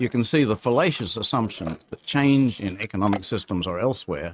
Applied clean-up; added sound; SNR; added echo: neural mask model RNNoise.